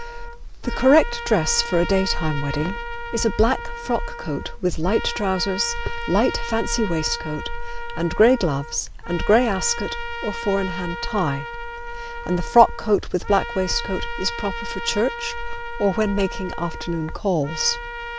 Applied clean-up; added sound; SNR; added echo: none; Trumpet; 10 dB; none.